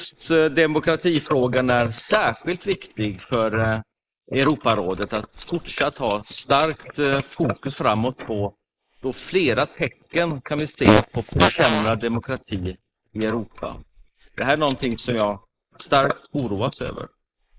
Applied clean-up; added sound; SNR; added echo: neural mask model Resemble Enhance denoiser.